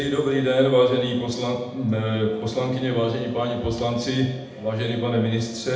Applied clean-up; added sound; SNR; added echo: none; none; none; reverberation time 0.8 s.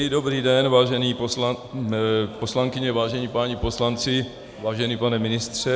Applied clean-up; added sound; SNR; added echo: none; none; none; none.